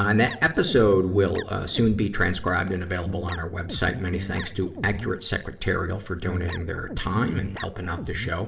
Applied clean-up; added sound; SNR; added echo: none; Guitar; 9 dB; reverberation time 1.5 s.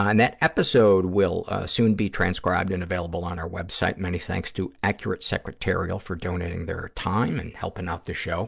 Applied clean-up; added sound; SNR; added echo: none; none; none; none.